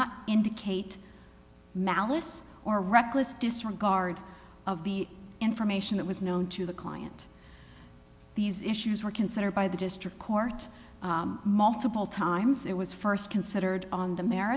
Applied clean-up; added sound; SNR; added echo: none; none; none; none.